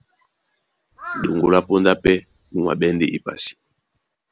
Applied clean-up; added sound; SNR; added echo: none; Crow; 16 dB; none.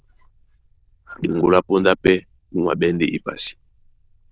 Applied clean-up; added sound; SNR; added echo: neural diffusion model UNIVERSE++.